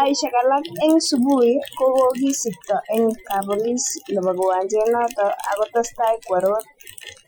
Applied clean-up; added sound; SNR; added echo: classical method Wiener filter.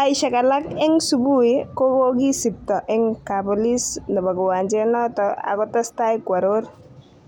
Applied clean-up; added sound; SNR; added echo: none; none; none; none.